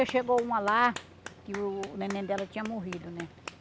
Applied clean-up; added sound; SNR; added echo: none; Clapping; 15 dB; none.